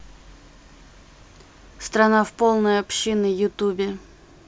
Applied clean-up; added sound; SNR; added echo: none; none; none; none.